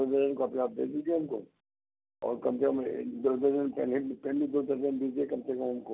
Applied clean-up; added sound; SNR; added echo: none; none; none; none.